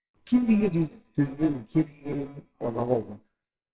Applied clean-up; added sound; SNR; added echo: neural separator model SepFormer WHAMR!.